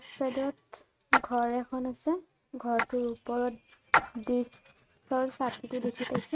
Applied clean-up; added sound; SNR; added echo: neural mask model RNNoise.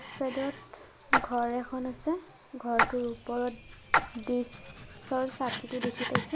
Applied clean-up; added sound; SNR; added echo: none; Domestic sounds, home sounds + Splash, splatter; 1 dB; none.